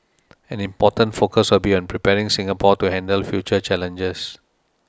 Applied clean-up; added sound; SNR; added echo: none; none; none; none.